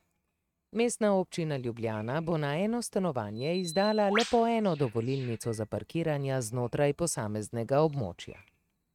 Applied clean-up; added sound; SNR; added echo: neural mask model RNNoise.